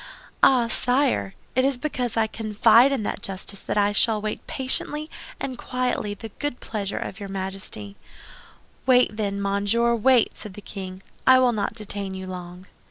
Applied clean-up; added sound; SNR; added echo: none; none; none; none.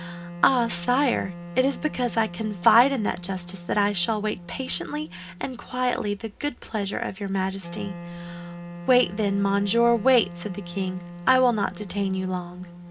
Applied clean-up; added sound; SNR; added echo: none; Wind instrument, woodwind instrument; 14 dB; reverberation time 0.3 s.